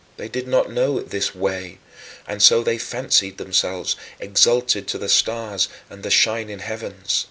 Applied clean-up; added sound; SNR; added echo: none; none; none; none.